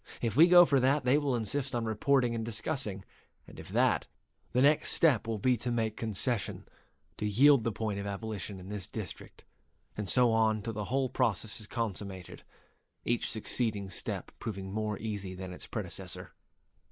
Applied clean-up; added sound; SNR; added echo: neural mask model Resemble Enhance denoiser.